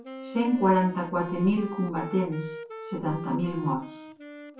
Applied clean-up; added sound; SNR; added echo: none; Wind instrument, woodwind instrument; 13 dB; reverberation time 0.3 s.